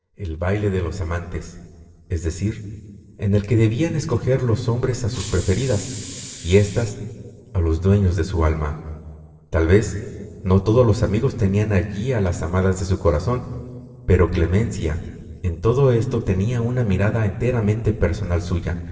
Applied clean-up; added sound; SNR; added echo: neural separator model SepFormer DNS4.